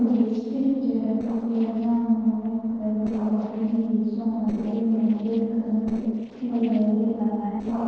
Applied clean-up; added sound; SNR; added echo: neural separator model SepFormer DNS4.